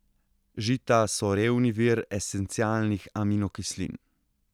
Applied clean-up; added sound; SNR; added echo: none; none; none; none.